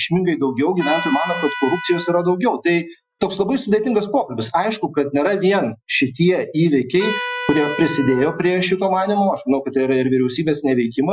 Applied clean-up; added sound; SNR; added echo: classical method Wiener filter.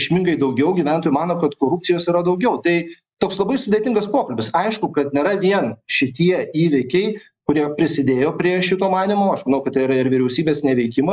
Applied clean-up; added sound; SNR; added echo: neural mask model Resemble Enhance denoiser.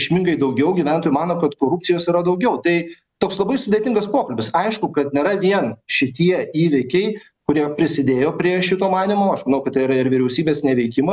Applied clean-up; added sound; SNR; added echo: none; none; none; none.